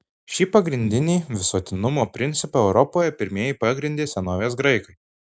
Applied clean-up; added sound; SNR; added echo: none; none; none; none.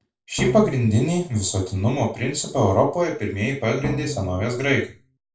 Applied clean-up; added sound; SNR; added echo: none; Drum; 10 dB; reverberation time 0.3 s.